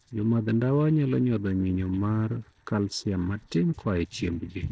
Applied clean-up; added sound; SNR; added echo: neural separator model SepFormer DNS4.